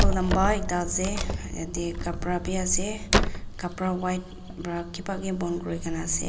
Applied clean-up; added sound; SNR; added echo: none; Wood; 0 dB; none.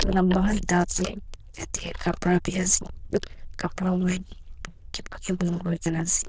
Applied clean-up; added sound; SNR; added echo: neural diffusion model UNIVERSE++.